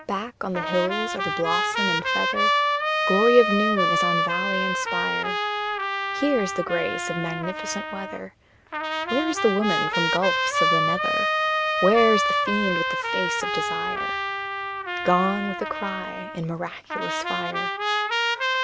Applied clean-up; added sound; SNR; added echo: none; Trumpet; -2 dB; none.